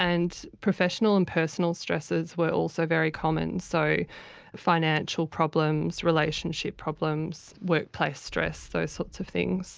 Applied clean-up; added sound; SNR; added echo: none; none; none; none.